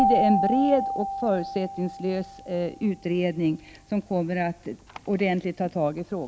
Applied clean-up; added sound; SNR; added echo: none; Keyboard (musical); 4 dB; none.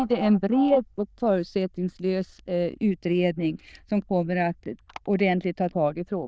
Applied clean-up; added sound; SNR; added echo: neural diffusion model UNIVERSE++.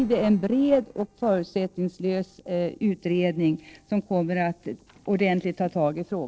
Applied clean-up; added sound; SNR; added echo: neural separator model SepFormer DNS4.